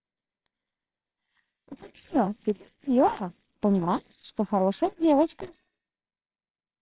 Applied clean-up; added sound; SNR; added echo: neural separator model SepFormer WHAMR!.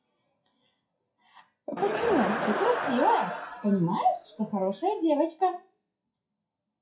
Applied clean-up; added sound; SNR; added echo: classical method WPE with log-MMSE.